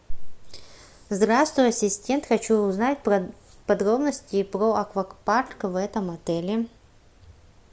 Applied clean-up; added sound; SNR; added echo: none; none; none; none.